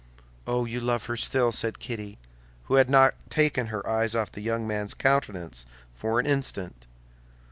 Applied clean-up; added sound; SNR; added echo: none; none; none; none.